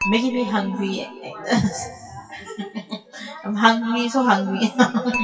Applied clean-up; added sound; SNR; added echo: classical method WPE with log-MMSE.